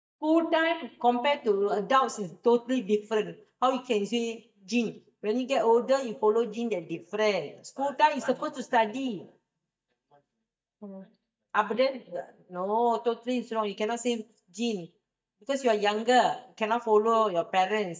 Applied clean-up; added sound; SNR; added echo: neural mask model DeepFilterNet 3.